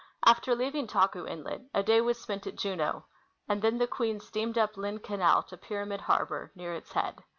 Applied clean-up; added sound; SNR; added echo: none; none; none; none.